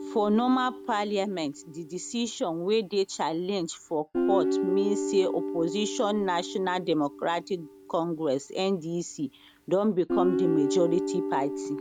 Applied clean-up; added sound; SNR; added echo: none; Guitar; 4 dB; none.